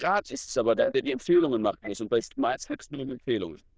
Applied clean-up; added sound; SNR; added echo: neural diffusion model UNIVERSE++.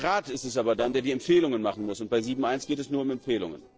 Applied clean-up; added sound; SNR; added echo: neural separator model SepFormer DNS4.